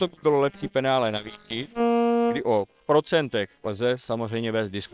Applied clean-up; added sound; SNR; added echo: neural separator model SepFormer WHAM!.